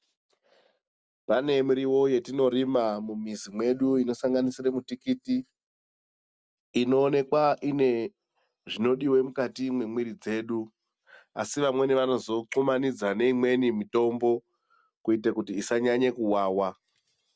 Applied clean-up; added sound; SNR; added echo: none; none; none; none.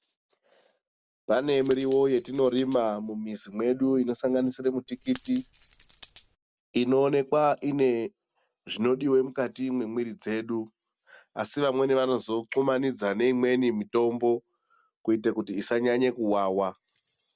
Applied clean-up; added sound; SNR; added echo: none; Coin (dropping); 12 dB; none.